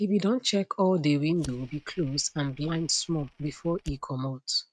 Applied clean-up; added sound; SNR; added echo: neural mask model RNNoise.